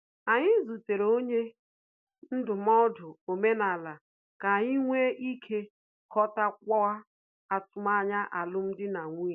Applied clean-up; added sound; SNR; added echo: none; none; none; none.